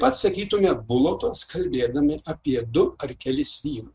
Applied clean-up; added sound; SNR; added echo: neural mask model RNNoise.